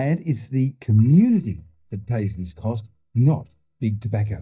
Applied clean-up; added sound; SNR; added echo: neural mask model DeepFilterNet 3.